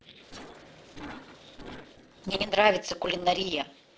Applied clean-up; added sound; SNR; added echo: neural separator model SepFormer DNS4.